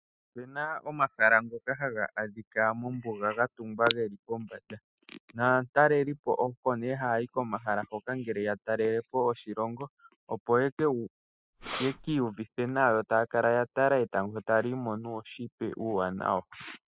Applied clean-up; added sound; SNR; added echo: classical method spectral subtraction.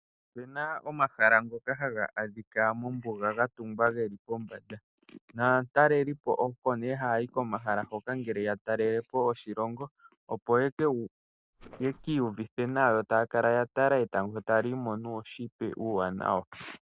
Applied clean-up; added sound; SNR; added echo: neural separator model SepFormer DNS4.